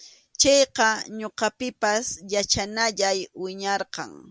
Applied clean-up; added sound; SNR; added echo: none; none; none; none.